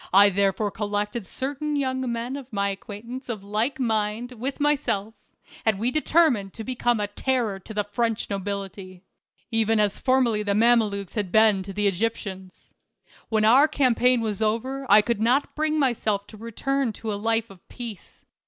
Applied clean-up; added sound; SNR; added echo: none; none; none; none.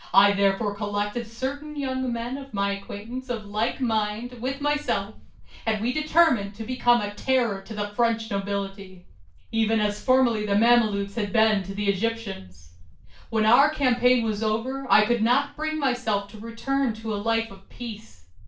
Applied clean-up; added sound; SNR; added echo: none; Walk, footsteps; 19 dB; reverberation time 0.3 s.